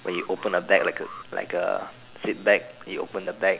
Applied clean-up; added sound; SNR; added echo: none; Alarm; 16 dB; none.